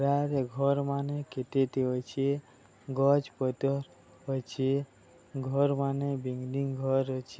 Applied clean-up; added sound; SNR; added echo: none; none; none; none.